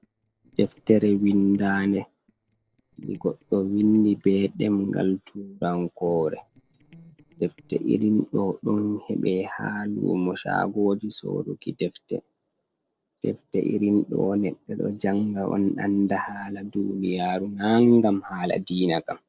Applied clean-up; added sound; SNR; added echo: neural separator model SepFormer DNS4.